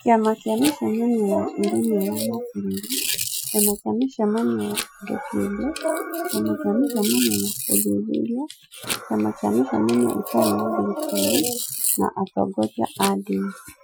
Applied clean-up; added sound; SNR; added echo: classical method Wiener filter.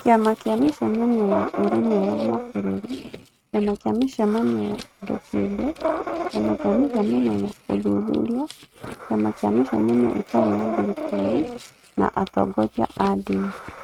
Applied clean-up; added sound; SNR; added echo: neural mask model RNNoise.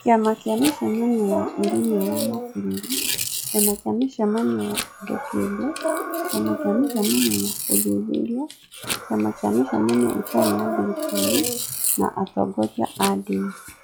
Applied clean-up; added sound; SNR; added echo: classical method log-MMSE.